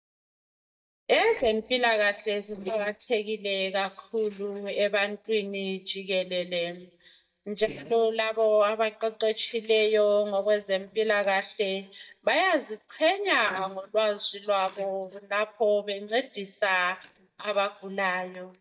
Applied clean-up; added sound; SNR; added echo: neural mask model DeepFilterNet 3.